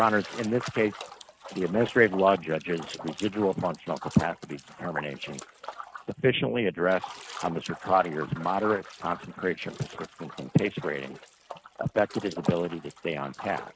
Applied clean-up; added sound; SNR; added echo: neural mask model RNNoise.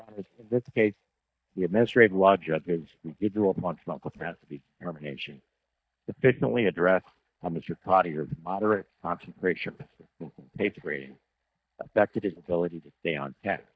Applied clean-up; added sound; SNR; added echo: neural mask model DeepFilterNet 3.